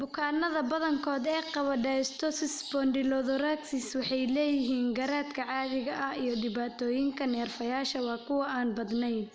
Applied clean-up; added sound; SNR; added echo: none; none; none; none.